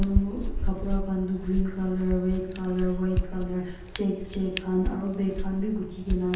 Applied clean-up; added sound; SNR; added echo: none; Hands; 2 dB; reverberation time 0.9 s.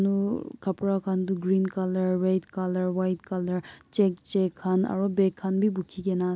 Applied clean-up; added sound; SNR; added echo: none; none; none; none.